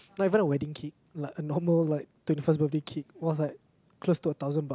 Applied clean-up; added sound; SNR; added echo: none; none; none; none.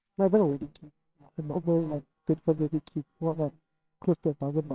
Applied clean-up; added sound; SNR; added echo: neural separator model SepFormer WHAMR!.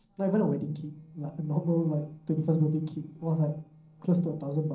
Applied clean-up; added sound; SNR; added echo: neural separator model SepFormer DNS4.